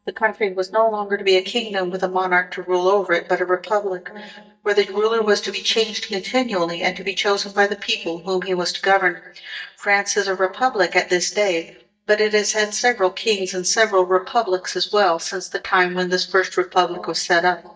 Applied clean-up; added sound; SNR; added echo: neural mask model DeepFilterNet 3.